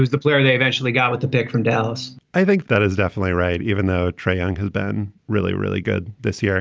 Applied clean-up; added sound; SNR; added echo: none; none; none; none.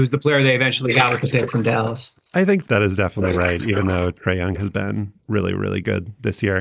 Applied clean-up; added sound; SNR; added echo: neural mask model Resemble Enhance denoiser.